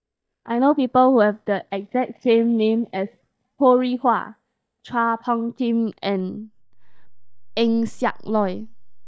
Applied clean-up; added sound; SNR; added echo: neural mask model DeepFilterNet 3.